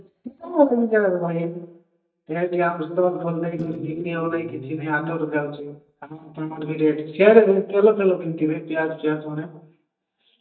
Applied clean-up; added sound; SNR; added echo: neural mask model DeepFilterNet 3.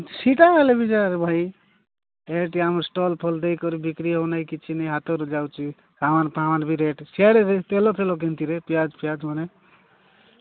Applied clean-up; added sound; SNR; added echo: none; none; none; none.